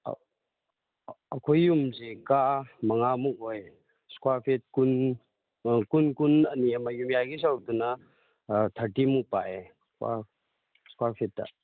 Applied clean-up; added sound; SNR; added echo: none; none; none; none.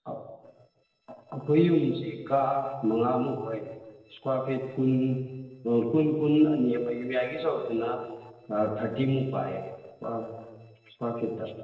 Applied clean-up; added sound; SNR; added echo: neural separator model SepFormer DNS4.